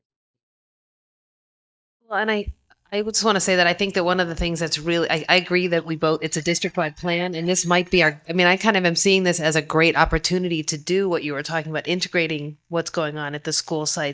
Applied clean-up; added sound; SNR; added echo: neural mask model DeepFilterNet 3.